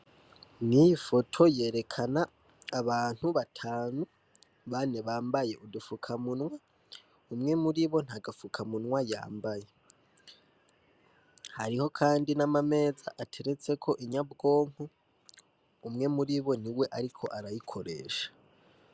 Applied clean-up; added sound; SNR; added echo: none; none; none; none.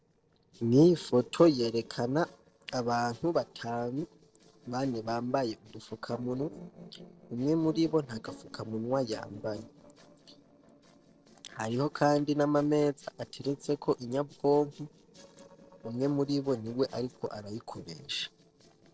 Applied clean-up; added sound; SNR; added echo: neural separator model SepFormer DNS4.